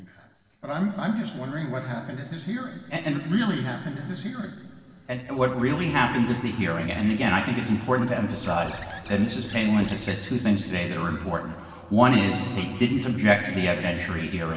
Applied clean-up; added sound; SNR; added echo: neural separator model SepFormer DNS4.